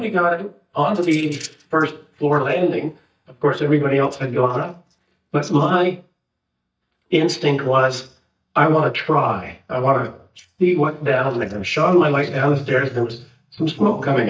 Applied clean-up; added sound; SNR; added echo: neural mask model DeepFilterNet 3.